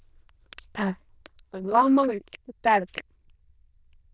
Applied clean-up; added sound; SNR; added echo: neural diffusion model UNIVERSE++.